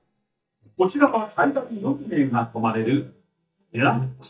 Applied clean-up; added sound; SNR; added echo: neural mask model DeepFilterNet 3.